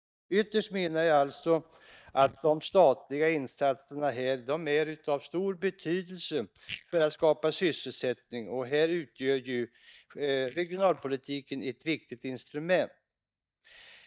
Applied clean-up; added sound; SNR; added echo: neural mask model DeepFilterNet 3.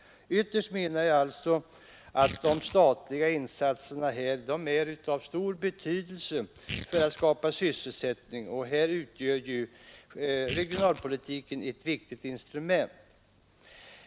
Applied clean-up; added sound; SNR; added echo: none; Tearing; 14 dB; none.